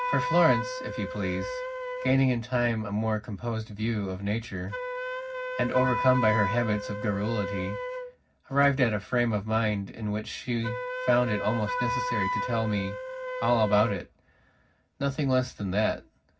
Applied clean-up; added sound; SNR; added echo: none; Wind instrument, woodwind instrument; 7 dB; reverberation time 0.4 s.